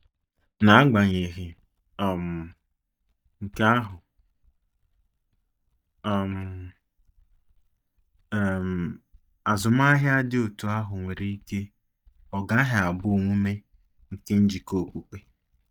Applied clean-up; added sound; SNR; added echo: neural mask model DeepFilterNet 3.